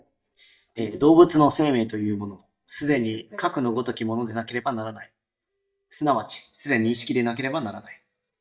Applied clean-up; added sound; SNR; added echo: neural mask model DeepFilterNet 3.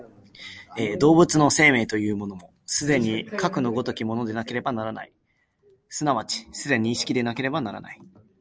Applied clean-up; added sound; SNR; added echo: none; none; none; none.